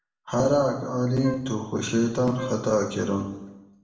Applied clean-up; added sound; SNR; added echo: none; Wind instrument, woodwind instrument; 14 dB; reverberation time 0.9 s.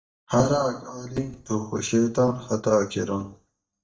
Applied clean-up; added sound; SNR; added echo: neural mask model DeepFilterNet 3.